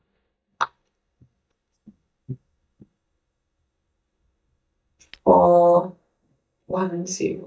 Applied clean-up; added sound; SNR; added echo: neural mask model DeepFilterNet 3.